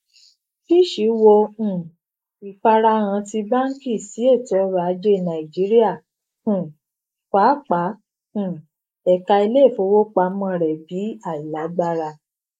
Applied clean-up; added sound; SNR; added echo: neural mask model Resemble Enhance denoiser.